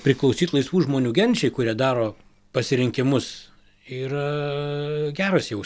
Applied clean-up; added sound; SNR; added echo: none; none; none; none.